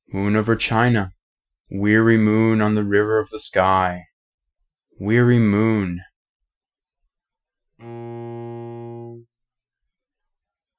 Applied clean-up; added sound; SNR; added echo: classical method Wiener filter.